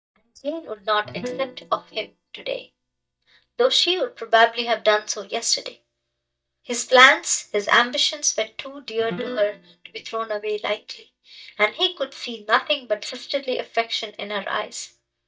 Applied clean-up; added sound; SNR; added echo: neural mask model DeepFilterNet 3.